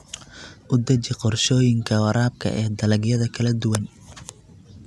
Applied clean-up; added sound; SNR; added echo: none; none; none; none.